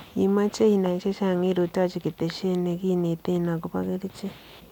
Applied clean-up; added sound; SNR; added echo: none; none; none; none.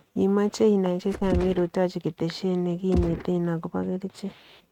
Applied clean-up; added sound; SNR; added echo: neural mask model RNNoise.